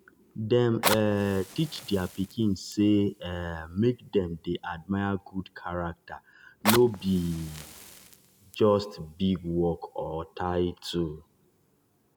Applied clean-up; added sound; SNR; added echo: none; Fire; 11 dB; none.